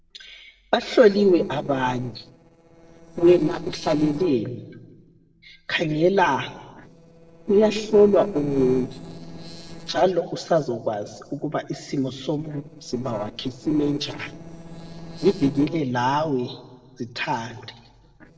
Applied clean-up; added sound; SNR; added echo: neural separator model SepFormer DNS4.